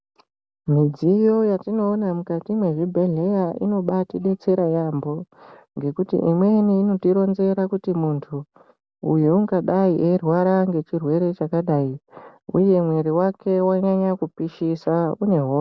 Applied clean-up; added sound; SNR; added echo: none; none; none; none.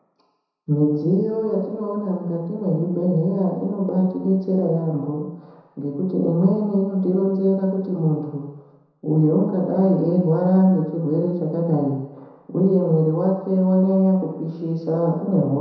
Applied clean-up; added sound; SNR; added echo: none; none; none; reverberation time 1.0 s.